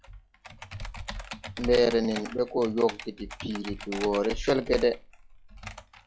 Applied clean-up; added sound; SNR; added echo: classical method log-MMSE.